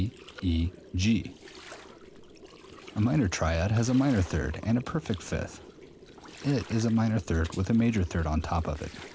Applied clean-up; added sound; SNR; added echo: none; Gurgling; 19 dB; none.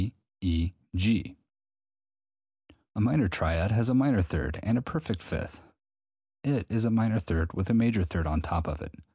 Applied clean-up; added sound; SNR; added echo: none; none; none; none.